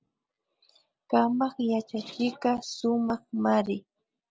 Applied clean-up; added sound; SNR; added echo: none; none; none; none.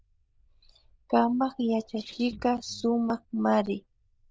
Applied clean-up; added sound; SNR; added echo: neural diffusion model UNIVERSE++.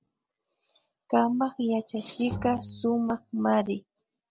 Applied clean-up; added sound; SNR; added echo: none; Bowed string instrument; 12 dB; none.